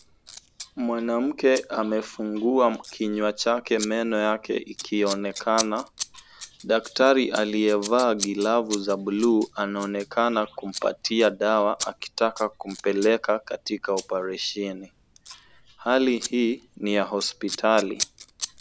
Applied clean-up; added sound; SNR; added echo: none; Scissors; 15 dB; none.